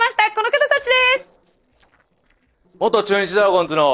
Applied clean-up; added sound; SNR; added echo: neural separator model SepFormer DNS4.